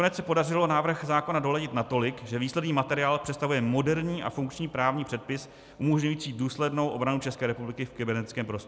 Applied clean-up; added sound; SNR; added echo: none; none; none; none.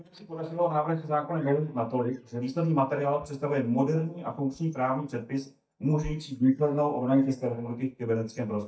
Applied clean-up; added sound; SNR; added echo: neural mask model DeepFilterNet 3.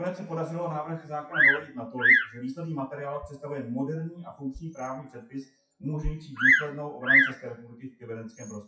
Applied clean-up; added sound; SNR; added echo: classical method WPE with log-MMSE.